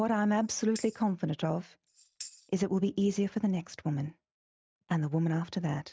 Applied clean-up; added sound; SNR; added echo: neural mask model RNNoise.